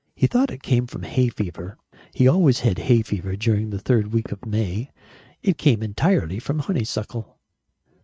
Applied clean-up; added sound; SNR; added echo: neural mask model RNNoise.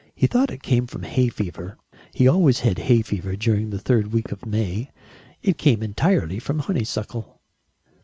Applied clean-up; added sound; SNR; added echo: none; Knock / Wood; 20 dB; none.